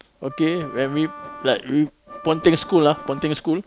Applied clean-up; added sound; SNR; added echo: none; Wind instrument, woodwind instrument; 17 dB; none.